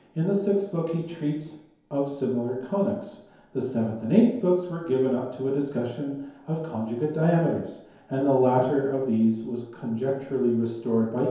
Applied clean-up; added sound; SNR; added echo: none; none; none; reverberation time 0.9 s.